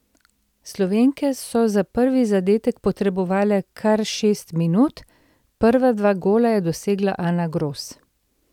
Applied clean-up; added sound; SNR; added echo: none; none; none; none.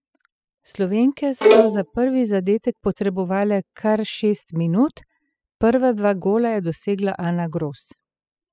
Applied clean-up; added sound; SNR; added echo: classical method spectral subtraction.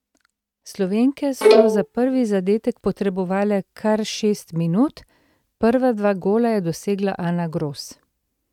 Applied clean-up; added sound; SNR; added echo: neural mask model RNNoise.